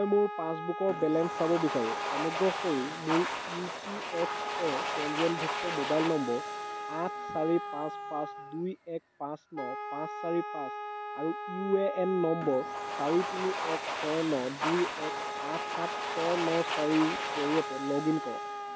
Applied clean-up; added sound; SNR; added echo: none; Wind instrument, woodwind instrument + Domestic sounds, home sounds; 4 dB; none.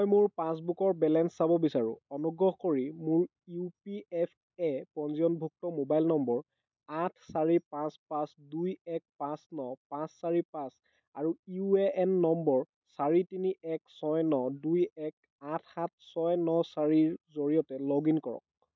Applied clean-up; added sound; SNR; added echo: none; none; none; none.